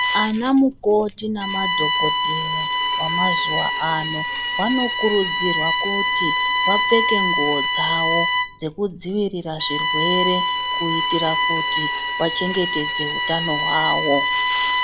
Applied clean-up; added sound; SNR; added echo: none; Bowed string instrument; -2 dB; none.